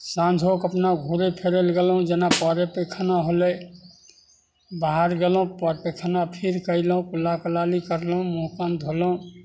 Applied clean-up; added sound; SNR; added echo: none; Snare drum; 7 dB; none.